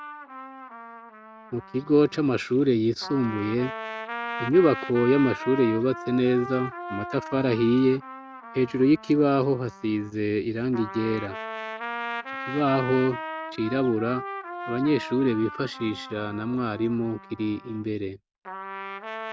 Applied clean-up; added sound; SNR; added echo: none; Trumpet; 11 dB; none.